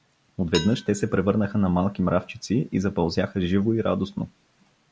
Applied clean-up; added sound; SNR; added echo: none; Dishes, pots, and pans; 17 dB; none.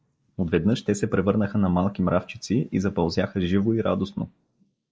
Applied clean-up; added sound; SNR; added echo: neural mask model Resemble Enhance denoiser.